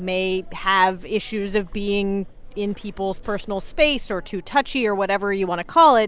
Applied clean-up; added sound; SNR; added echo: none; none; none; none.